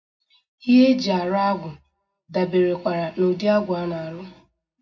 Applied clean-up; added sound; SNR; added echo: none; none; none; reverberation time 0.4 s.